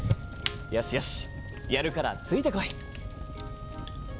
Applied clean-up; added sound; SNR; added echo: none; Fire; 2 dB; none.